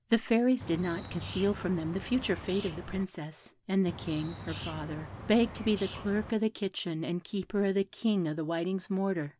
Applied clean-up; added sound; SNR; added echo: none; Bird; 11 dB; none.